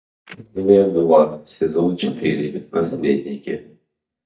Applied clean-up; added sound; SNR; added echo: neural mask model DeepFilterNet 3.